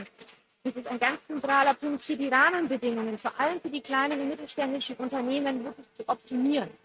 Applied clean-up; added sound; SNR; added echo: neural mask model RNNoise.